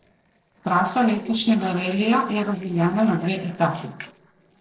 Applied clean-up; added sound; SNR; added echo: neural separator model SepFormer DNS4.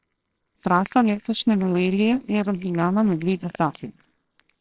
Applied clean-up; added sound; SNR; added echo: neural separator model SepFormer WHAMR!.